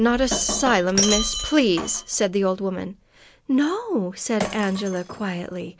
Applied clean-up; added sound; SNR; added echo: none; Shatter; 8 dB; none.